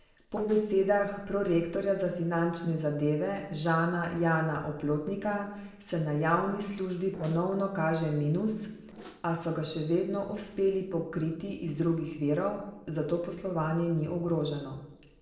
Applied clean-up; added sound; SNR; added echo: neural separator model SepFormer DNS4.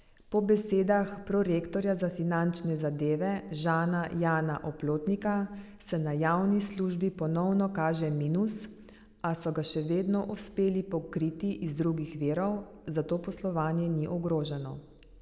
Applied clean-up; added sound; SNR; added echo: none; none; none; none.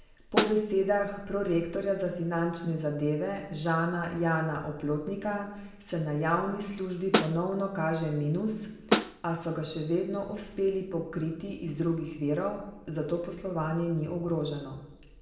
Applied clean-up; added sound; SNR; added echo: none; Snare drum; -2 dB; reverberation time 0.7 s.